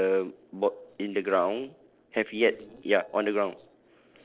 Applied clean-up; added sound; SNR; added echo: neural separator model SepFormer DNS4.